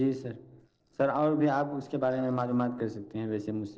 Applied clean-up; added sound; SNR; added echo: neural separator model SepFormer DNS4.